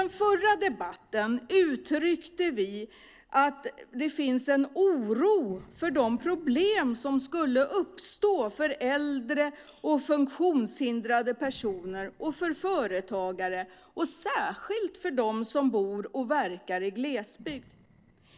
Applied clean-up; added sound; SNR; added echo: neural separator model SepFormer DNS4.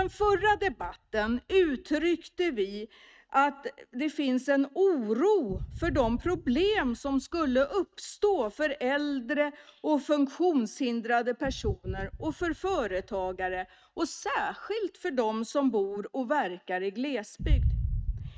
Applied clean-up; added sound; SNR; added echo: neural mask model RNNoise.